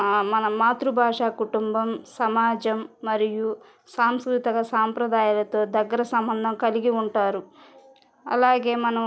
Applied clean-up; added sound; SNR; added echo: none; none; none; none.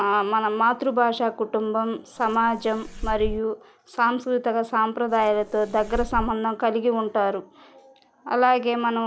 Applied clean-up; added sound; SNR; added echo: none; Fireworks; 10 dB; none.